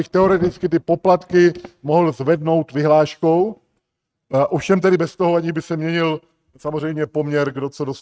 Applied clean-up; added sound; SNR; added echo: neural mask model RNNoise.